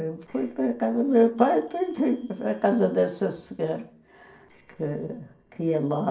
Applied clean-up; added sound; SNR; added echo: neural separator model SepFormer DNS4.